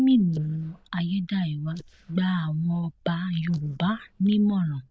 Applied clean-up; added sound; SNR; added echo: neural diffusion model UNIVERSE++.